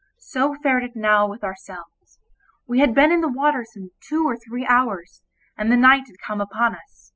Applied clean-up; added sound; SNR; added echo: classical method spectral subtraction.